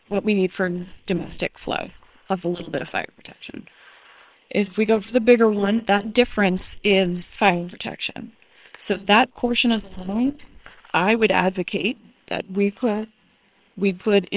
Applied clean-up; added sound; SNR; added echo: neural separator model SepFormer WHAM!.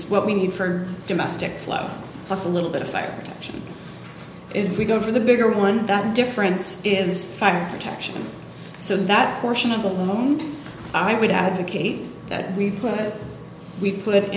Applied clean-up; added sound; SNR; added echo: none; none; none; none.